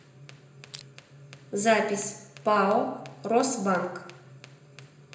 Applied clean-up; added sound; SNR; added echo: none; Crushing; 18 dB; reverberation time 0.7 s.